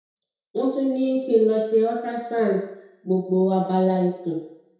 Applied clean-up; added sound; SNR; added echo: none; none; none; reverberation time 0.7 s.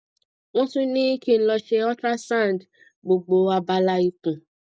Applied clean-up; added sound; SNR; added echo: none; none; none; none.